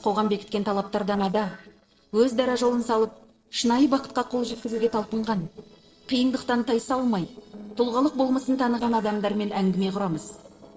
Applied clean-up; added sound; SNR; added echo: neural separator model SepFormer DNS4.